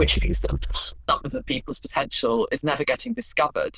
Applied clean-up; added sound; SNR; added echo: neural diffusion model UNIVERSE++.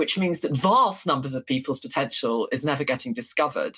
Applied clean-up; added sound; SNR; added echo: none; none; none; none.